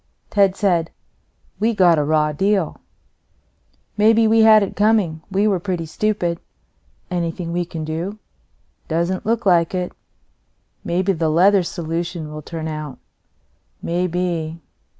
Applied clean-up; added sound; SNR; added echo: none; none; none; none.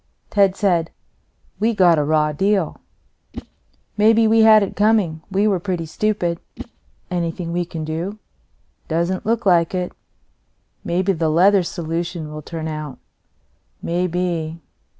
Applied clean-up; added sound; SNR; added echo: none; Whoosh, swoosh, swish; 19 dB; none.